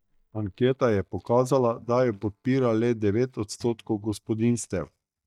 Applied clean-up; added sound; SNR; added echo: neural mask model DeepFilterNet 3.